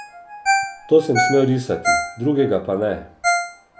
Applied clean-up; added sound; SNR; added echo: none; Ringtone; 2 dB; none.